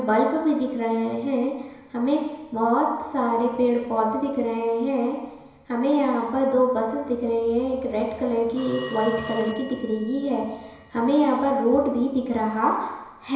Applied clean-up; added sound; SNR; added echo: none; Telephone; 10 dB; reverberation time 1.0 s.